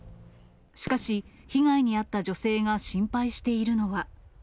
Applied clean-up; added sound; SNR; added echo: none; Fireworks; 19 dB; none.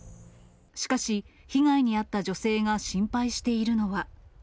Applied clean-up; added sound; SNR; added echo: none; none; none; none.